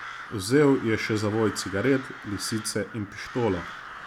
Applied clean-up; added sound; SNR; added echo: none; Crow; 13 dB; none.